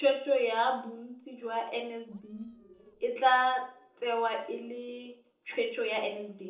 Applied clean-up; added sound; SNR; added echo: neural separator model SepFormer DNS4.